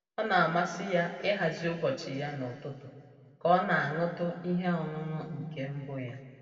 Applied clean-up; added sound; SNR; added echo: none; none; none; reverberation time 2.0 s.